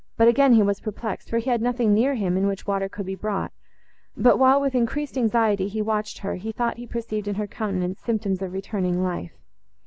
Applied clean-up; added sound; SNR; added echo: none; none; none; none.